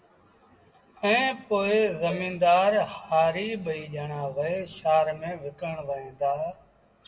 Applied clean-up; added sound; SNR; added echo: none; Cowbell; 19 dB; reverberation time 0.6 s.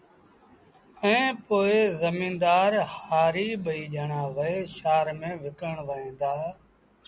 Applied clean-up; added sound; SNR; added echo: none; none; none; none.